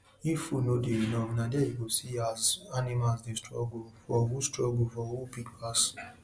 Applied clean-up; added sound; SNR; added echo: none; none; none; none.